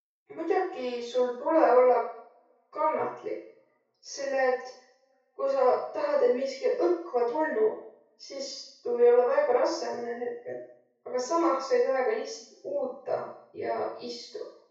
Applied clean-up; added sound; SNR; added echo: none; none; none; reverberation time 0.6 s.